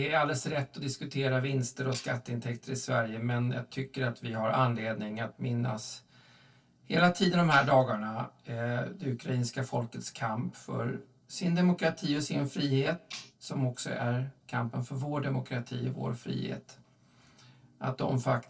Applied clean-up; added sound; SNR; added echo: neural separator model SepFormer DNS4.